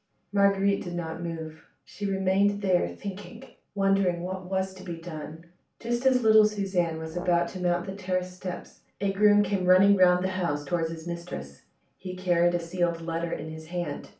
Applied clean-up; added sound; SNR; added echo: none; Brass instrument; 18 dB; reverberation time 0.3 s.